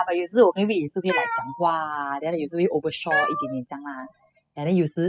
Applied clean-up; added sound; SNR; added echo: classical method spectral subtraction.